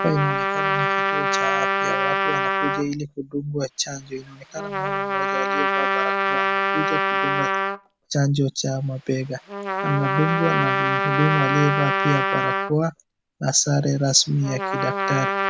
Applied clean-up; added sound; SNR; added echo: none; Trumpet; -1 dB; none.